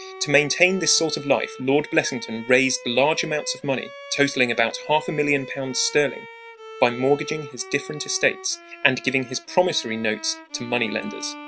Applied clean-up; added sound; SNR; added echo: none; Bowed string instrument; 16 dB; none.